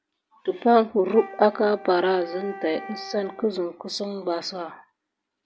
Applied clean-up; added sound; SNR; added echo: none; Wind instrument, woodwind instrument; 17 dB; none.